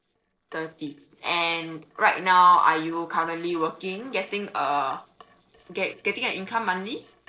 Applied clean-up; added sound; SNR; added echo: neural separator model SepFormer DNS4.